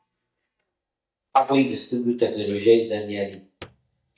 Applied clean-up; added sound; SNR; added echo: neural mask model DeepFilterNet 3.